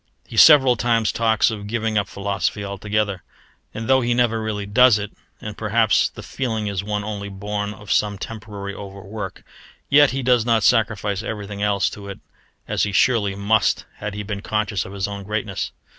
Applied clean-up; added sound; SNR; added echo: none; none; none; none.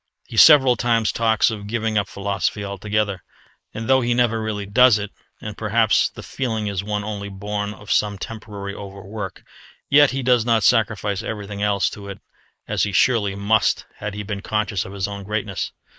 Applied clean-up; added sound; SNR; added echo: neural mask model Resemble Enhance denoiser.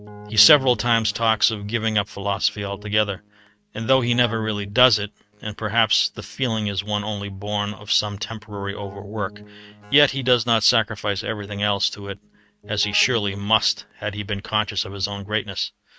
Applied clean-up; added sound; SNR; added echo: neural mask model RNNoise.